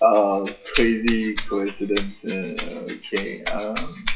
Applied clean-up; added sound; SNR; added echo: classical method WPE with log-MMSE.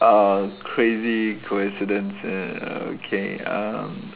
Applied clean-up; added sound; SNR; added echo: none; none; none; none.